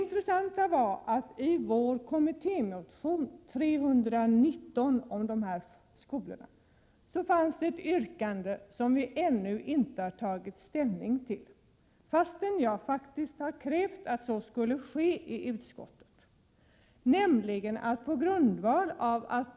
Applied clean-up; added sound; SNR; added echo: none; none; none; none.